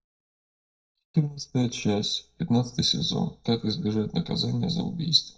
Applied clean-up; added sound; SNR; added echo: neural mask model DeepFilterNet 3.